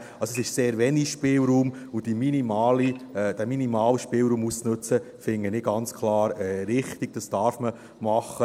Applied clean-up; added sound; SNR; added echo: none; Dishes, pots, and pans / Glass; 19 dB; none.